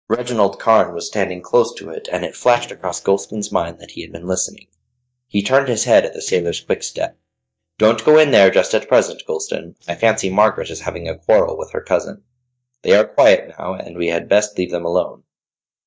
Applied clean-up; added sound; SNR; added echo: neural mask model DeepFilterNet 3.